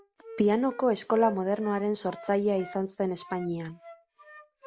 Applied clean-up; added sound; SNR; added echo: none; Wind instrument, woodwind instrument; 18 dB; none.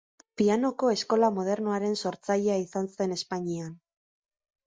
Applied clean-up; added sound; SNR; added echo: neural mask model DeepFilterNet 3.